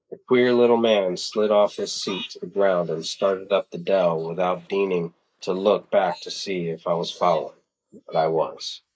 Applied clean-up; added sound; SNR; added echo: neural mask model Resemble Enhance denoiser.